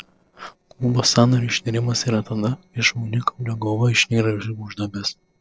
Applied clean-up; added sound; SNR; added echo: neural separator model SepFormer DNS4.